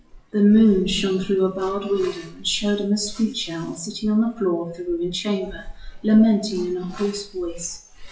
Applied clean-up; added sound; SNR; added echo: classical method WPE with log-MMSE.